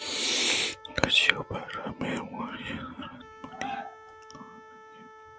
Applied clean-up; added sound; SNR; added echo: none; Wind instrument, woodwind instrument; 19 dB; none.